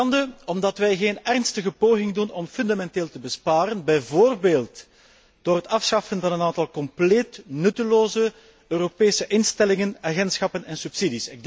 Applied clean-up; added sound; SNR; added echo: none; none; none; none.